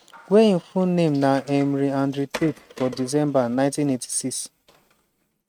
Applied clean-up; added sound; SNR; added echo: neural mask model RNNoise.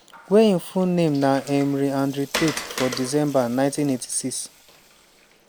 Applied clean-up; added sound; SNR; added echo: none; Water; 14 dB; none.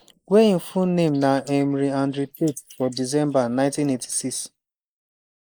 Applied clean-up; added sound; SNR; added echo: neural mask model Resemble Enhance denoiser.